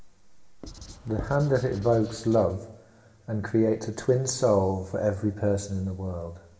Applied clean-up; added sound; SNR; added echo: none; Writing; 15 dB; reverberation time 0.8 s.